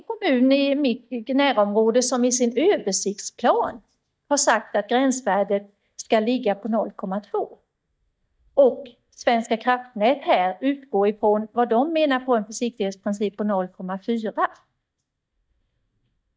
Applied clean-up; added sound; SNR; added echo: neural mask model DeepFilterNet 3.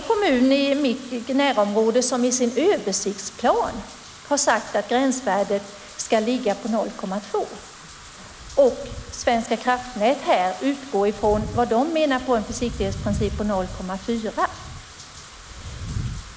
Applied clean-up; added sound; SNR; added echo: none; Wind / Rain; 14 dB; none.